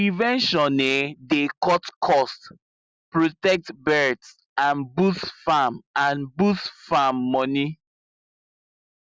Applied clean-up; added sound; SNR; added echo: none; none; none; none.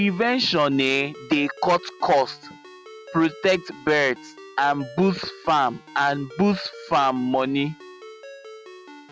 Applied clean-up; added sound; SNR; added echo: none; Ringtone; 19 dB; none.